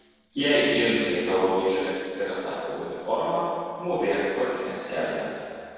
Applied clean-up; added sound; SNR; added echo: neural separator model SepFormer DNS4.